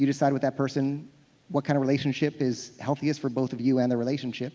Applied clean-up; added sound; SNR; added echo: none; none; none; none.